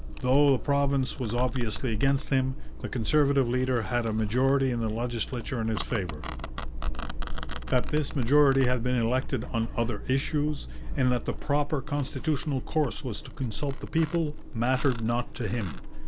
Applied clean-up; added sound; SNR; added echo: none; Domestic sounds, home sounds; 2 dB; none.